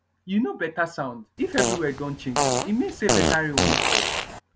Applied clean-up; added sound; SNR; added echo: none; Fart; -3 dB; none.